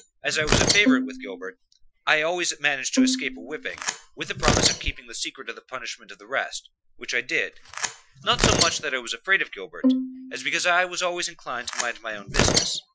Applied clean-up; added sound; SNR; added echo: classical method Wiener filter.